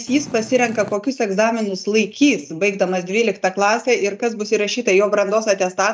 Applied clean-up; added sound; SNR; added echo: none; Purr; 17 dB; none.